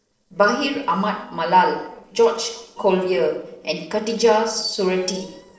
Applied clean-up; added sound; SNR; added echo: neural separator model SepFormer DNS4.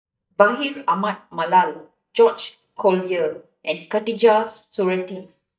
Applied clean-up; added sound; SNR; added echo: neural mask model DeepFilterNet 3.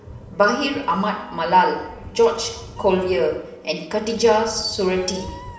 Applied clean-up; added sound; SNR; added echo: none; Meow; 18 dB; reverberation time 0.9 s.